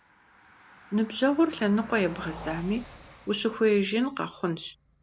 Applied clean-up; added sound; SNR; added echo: none; Car passing by; 19 dB; none.